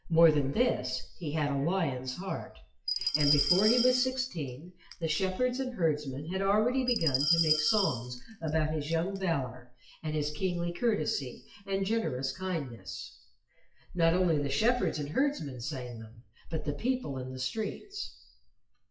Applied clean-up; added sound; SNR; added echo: classical method WPE with log-MMSE.